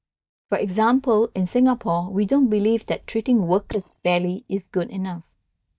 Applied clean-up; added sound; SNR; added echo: neural mask model DeepFilterNet 3.